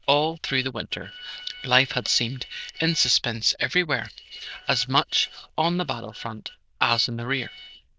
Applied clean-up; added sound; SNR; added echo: neural diffusion model UNIVERSE++.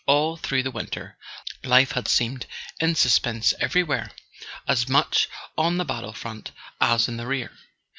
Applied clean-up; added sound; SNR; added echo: none; none; none; none.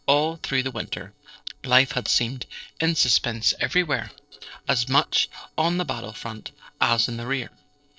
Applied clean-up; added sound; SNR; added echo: neural separator model SepFormer DNS4.